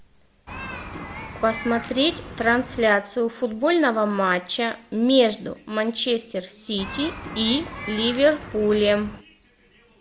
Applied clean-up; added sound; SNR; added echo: none; Human group actions; 12 dB; none.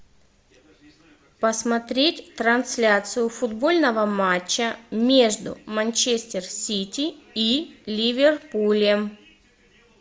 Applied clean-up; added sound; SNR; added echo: none; none; none; none.